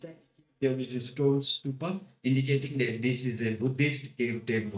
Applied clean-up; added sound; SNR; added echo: neural mask model DeepFilterNet 3.